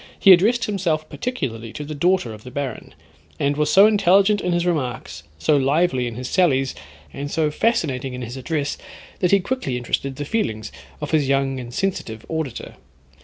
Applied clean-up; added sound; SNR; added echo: none; none; none; none.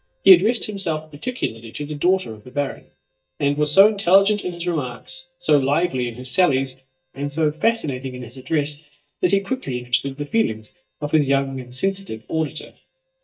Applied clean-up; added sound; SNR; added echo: neural mask model DeepFilterNet 3.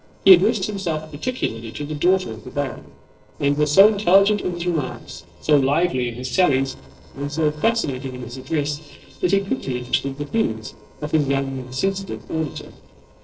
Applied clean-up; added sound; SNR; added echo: neural separator model SepFormer DNS4.